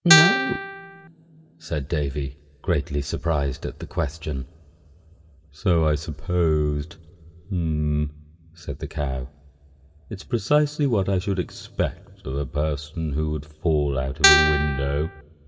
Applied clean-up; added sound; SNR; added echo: none; Guitar; -3 dB; reverberation time 1.9 s.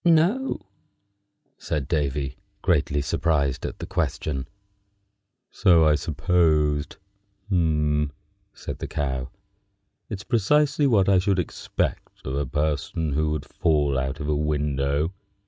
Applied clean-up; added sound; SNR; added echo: none; none; none; none.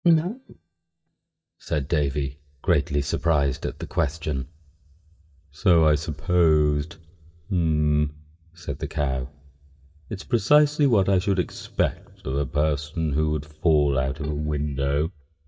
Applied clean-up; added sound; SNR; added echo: neural mask model DeepFilterNet 3.